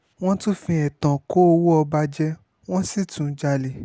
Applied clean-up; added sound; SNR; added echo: none; none; none; none.